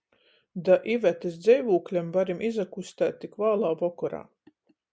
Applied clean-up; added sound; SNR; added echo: none; none; none; none.